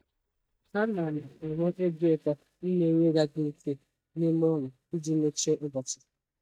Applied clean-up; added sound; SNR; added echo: neural mask model DeepFilterNet 3.